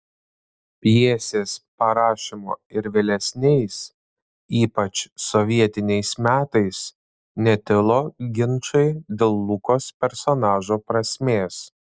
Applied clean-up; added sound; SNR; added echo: none; none; none; none.